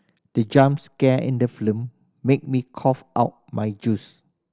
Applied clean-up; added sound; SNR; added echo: none; none; none; none.